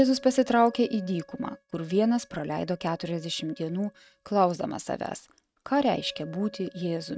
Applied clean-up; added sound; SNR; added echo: neural mask model RNNoise.